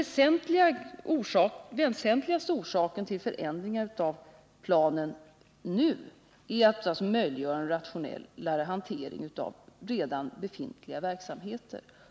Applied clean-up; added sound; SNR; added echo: none; none; none; none.